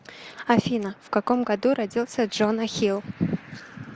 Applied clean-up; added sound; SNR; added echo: none; none; none; none.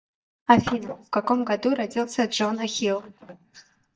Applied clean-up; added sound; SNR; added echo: neural mask model DeepFilterNet 3.